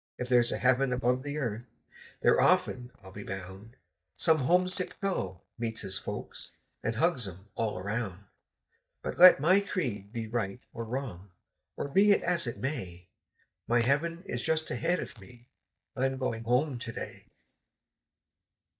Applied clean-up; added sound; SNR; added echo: neural mask model DeepFilterNet 3.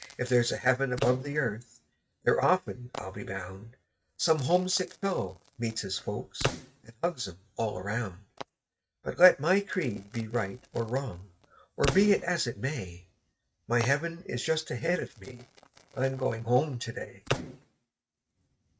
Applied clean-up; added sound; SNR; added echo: neural mask model RNNoise.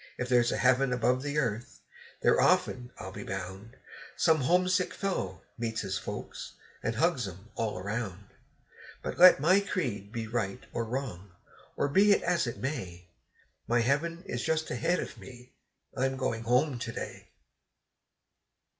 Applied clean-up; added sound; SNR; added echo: none; none; none; none.